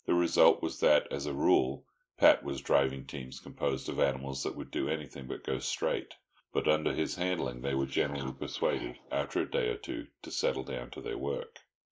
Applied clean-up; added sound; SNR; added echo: neural mask model Resemble Enhance denoiser.